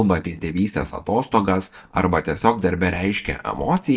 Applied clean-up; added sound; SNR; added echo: neural mask model DeepFilterNet 3.